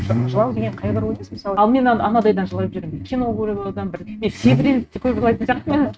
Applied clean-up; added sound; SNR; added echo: neural mask model RNNoise.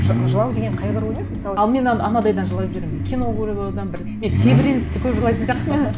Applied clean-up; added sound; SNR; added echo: none; Idling / Accelerating, revving, vroom / Car; 0 dB; none.